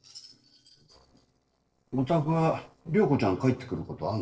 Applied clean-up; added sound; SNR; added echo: neural separator model SepFormer DNS4.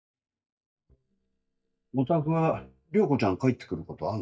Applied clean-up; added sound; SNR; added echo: neural mask model DeepFilterNet 3.